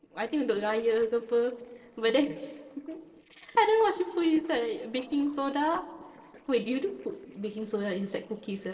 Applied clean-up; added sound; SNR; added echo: neural separator model SepFormer DNS4.